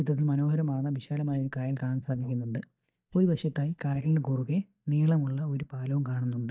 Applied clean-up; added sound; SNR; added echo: neural mask model DeepFilterNet 3.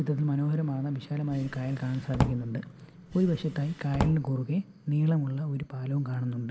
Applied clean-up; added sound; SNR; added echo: none; Drawer open or close; 5 dB; none.